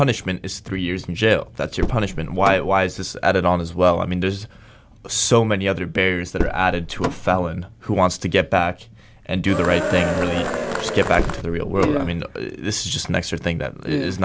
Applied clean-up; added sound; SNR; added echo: none; Cheering + Car; 4 dB; none.